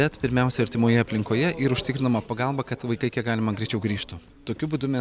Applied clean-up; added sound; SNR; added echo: none; none; none; none.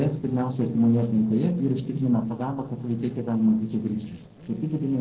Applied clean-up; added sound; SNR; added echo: neural separator model SepFormer DNS4.